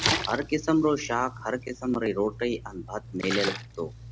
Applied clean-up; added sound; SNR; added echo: none; Splash, splatter; 6 dB; none.